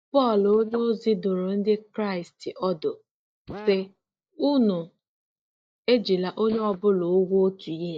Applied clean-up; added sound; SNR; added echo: neural mask model DeepFilterNet 3.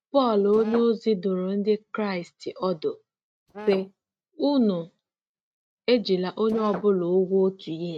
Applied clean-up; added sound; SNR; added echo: neural mask model RNNoise.